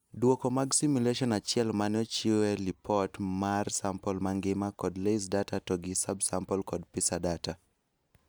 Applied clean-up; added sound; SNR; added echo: none; none; none; none.